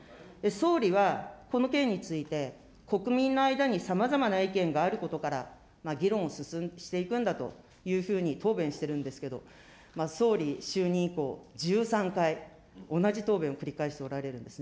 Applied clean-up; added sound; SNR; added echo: none; none; none; none.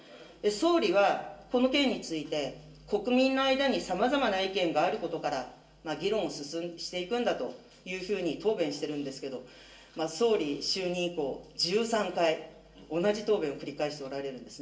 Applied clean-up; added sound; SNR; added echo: none; none; none; reverberation time 0.2 s.